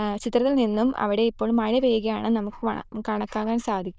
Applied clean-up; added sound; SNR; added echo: neural diffusion model UNIVERSE++.